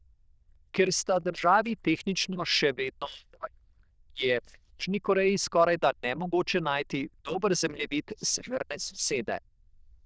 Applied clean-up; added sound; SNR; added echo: neural diffusion model UNIVERSE++.